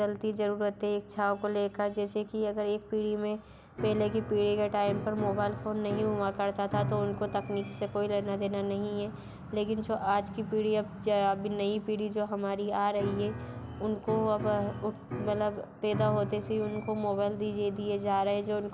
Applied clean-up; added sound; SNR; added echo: none; Piano; 11 dB; none.